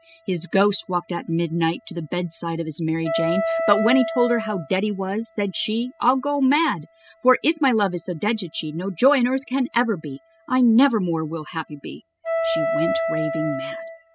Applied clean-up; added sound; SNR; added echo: classical method spectral subtraction.